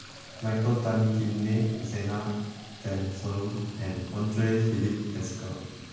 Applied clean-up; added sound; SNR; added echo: none; Fill (with liquid); 18 dB; reverberation time 1.2 s.